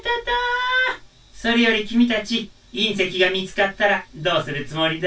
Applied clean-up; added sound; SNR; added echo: none; none; none; reverberation time 0.1 s.